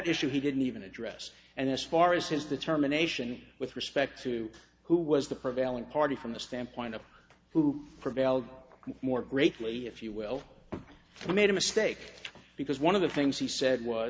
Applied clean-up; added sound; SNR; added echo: none; none; none; none.